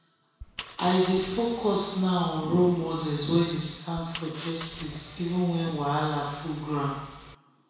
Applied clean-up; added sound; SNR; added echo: none; Engine; 16 dB; reverberation time 1.1 s.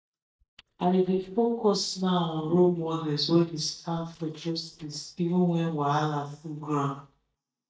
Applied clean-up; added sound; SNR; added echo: neural mask model DeepFilterNet 3.